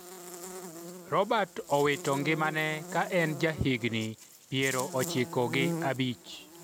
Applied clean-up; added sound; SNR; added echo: none; Buzz; 10 dB; none.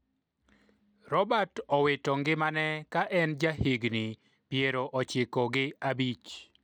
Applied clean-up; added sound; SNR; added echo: none; none; none; none.